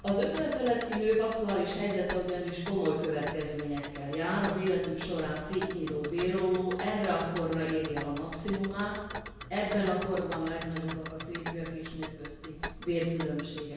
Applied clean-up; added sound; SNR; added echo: none; Tick; 10 dB; reverberation time 1.0 s.